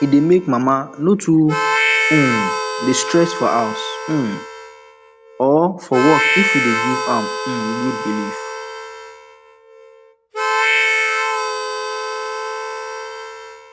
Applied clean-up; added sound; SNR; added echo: none; Harmonica; 2 dB; none.